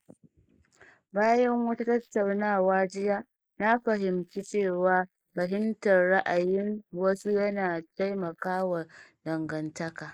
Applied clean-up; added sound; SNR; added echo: neural mask model Resemble Enhance denoiser.